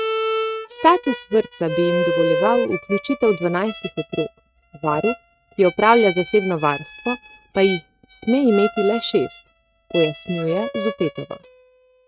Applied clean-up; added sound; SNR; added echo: neural mask model RNNoise.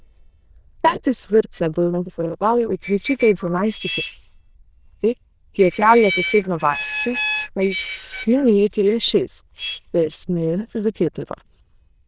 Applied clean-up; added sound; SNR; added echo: neural diffusion model UNIVERSE++.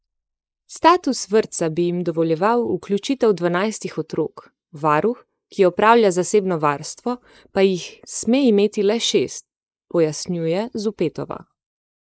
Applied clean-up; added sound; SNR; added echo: neural mask model Resemble Enhance denoiser.